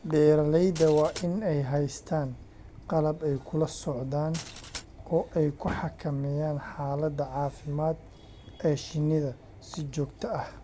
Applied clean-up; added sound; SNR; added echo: none; Glass; 16 dB; none.